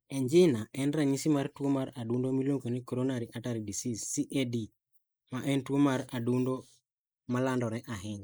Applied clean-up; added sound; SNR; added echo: neural mask model Resemble Enhance denoiser.